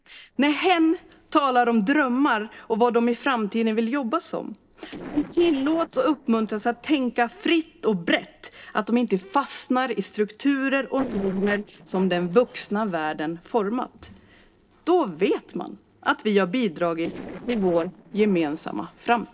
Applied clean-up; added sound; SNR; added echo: neural separator model SepFormer DNS4.